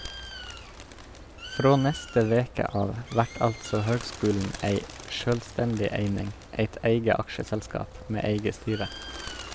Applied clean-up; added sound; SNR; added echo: none; Bird + Bird; 14 dB; none.